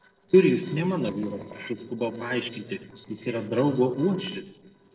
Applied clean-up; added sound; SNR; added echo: neural separator model SepFormer DNS4.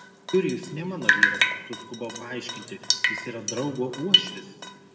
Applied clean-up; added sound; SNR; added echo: none; Drip; -5 dB; reverberation time 1.6 s.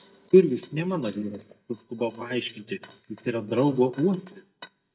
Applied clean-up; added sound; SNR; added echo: neural mask model DeepFilterNet 3.